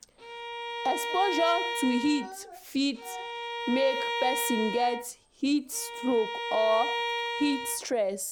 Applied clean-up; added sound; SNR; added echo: none; Bowed string instrument; 5 dB; none.